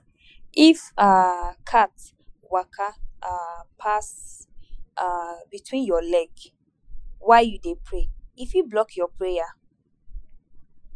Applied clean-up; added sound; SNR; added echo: classical method Wiener filter.